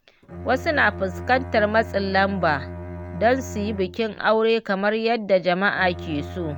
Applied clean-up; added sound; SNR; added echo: none; Bowed string instrument; 12 dB; none.